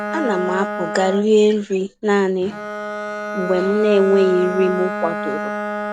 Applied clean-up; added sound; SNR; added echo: none; Bowed string instrument; 7 dB; none.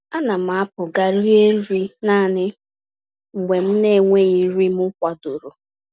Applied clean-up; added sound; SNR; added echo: none; none; none; none.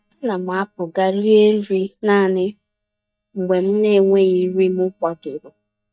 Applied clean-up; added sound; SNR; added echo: neural mask model DeepFilterNet 3.